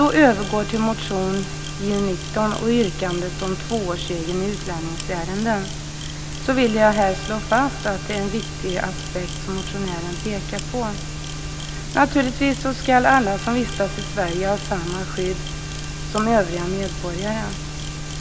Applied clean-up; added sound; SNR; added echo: none; Bowed string instrument + Camera; 17 dB; none.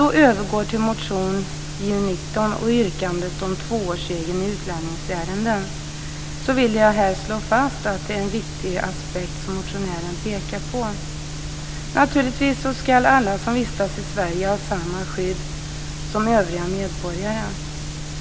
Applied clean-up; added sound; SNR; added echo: none; none; none; none.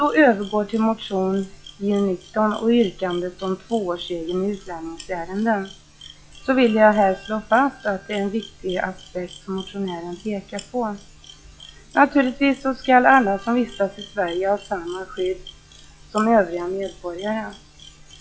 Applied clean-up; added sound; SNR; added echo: classical method log-MMSE.